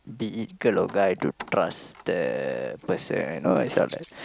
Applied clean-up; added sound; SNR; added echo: none; Keys jangling; 19 dB; none.